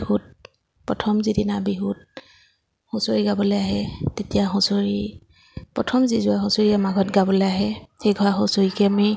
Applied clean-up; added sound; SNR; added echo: none; none; none; none.